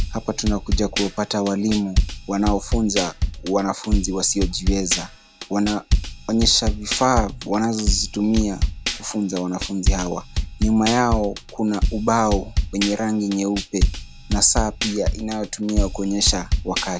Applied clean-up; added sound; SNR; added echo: none; Drum kit; 2 dB; none.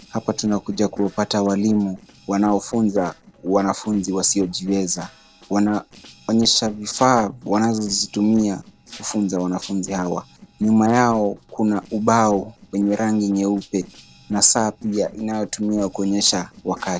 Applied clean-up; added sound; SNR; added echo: neural separator model SepFormer DNS4.